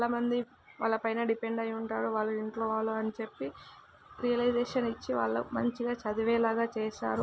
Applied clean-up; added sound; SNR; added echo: none; none; none; none.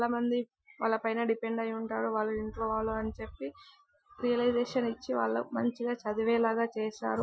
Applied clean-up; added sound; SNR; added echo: classical method Wiener filter.